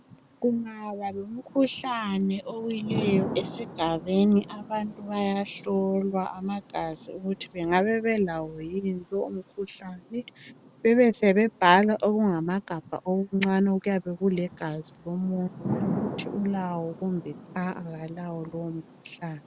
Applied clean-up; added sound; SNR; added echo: none; Thunder / Rain; 13 dB; none.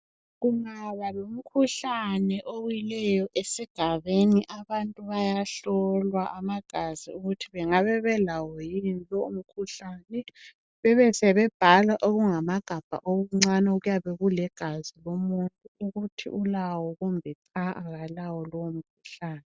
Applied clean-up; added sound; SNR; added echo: none; none; none; none.